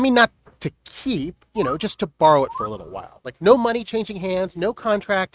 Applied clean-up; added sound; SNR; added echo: neural mask model RNNoise.